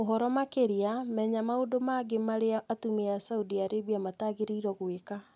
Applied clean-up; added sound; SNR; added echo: none; none; none; none.